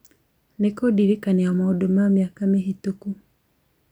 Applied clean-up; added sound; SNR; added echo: none; none; none; none.